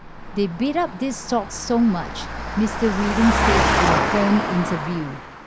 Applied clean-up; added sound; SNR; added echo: none; Engine; 1 dB; none.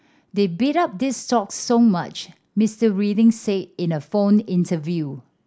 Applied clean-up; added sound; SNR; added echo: none; none; none; none.